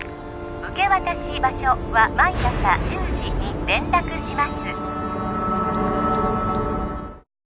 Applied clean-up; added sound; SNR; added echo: none; none; none; none.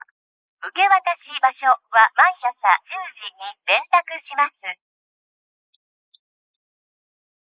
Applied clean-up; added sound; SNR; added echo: neural mask model Resemble Enhance denoiser.